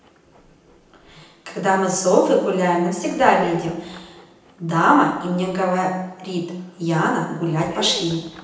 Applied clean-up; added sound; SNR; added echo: none; Dog; 19 dB; reverberation time 0.9 s.